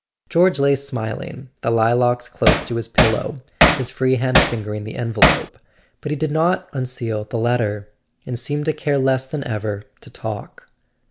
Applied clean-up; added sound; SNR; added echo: none; Hammer; -2 dB; none.